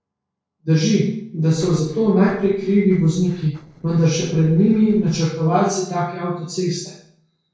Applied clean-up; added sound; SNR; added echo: neural separator model SepFormer DNS4.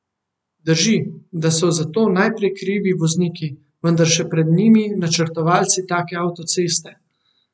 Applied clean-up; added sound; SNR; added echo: none; none; none; none.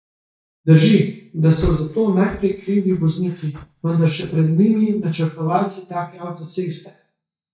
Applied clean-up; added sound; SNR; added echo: neural mask model DeepFilterNet 3.